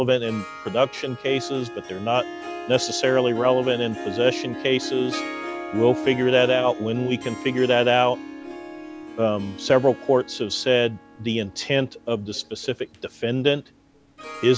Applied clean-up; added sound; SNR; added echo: none; Harp; 12 dB; none.